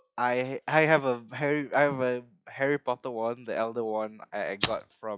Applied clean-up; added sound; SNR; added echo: classical method log-MMSE.